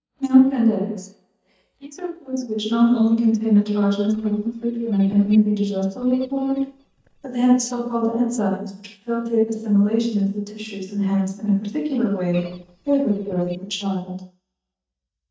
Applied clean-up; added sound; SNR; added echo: neural mask model DeepFilterNet 3.